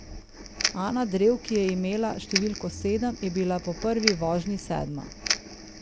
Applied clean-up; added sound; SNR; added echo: none; Crackle; 7 dB; none.